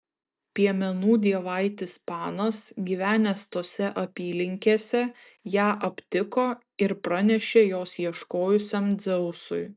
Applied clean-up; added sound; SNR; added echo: none; none; none; none.